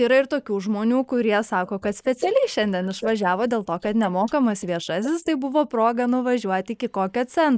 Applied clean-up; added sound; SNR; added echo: neural mask model Resemble Enhance denoiser.